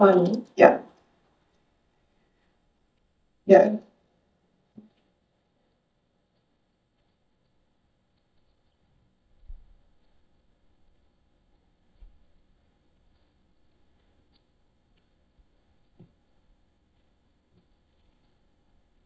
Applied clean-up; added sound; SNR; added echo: neural mask model DeepFilterNet 3.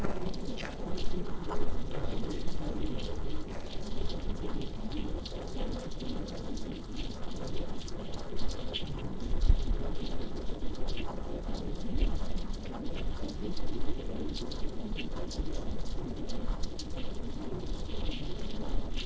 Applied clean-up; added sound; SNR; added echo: neural separator model SepFormer DNS4.